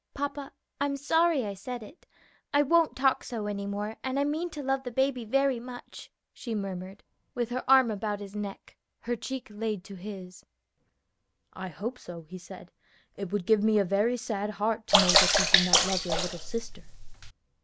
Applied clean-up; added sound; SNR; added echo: none; Sink (filling or washing) / Water / Splash, splatter; -5 dB; none.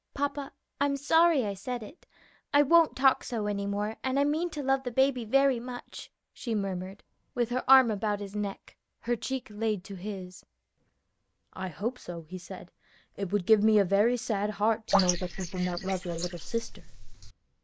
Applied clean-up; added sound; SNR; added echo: neural mask model Resemble Enhance denoiser.